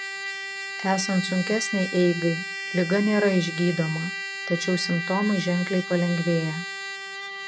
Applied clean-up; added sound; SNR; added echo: none; Trumpet; 7 dB; none.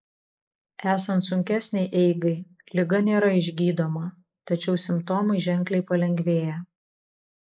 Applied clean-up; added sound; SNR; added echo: neural mask model Resemble Enhance denoiser.